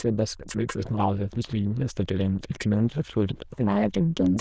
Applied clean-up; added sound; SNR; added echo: neural diffusion model UNIVERSE++.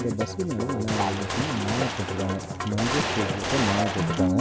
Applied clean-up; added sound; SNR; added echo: none; Gunshot, gunfire + Musical instrument; -1 dB; none.